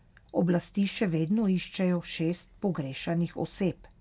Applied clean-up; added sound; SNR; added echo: none; none; none; none.